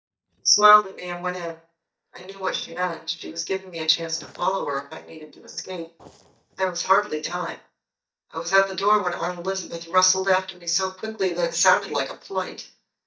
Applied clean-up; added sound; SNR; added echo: neural mask model DeepFilterNet 3.